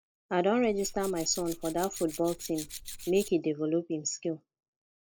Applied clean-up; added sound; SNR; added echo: neural mask model Resemble Enhance denoiser.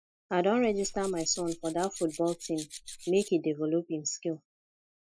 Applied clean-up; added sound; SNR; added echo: classical method Wiener filter.